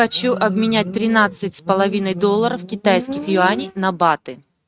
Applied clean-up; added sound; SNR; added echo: neural mask model RNNoise.